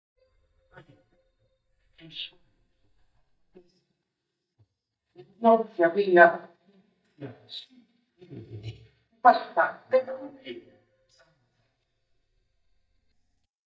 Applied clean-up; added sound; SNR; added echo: neural mask model DeepFilterNet 3.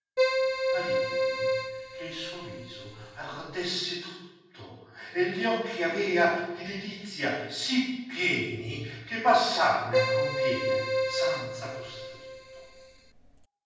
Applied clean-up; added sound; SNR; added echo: none; Keyboard (musical); -1 dB; reverberation time 1.2 s.